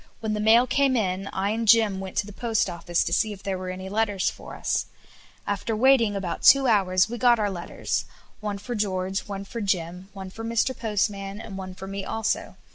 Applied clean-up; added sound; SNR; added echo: none; none; none; none.